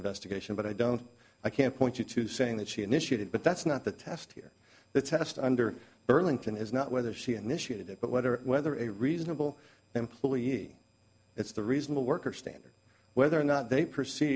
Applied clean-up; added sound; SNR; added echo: none; none; none; none.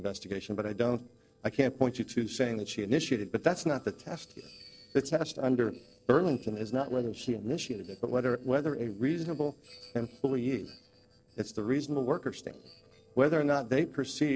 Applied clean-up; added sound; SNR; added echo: neural separator model SepFormer DNS4.